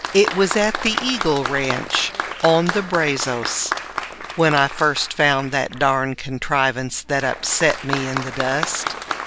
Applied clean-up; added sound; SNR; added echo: none; Applause; 8 dB; none.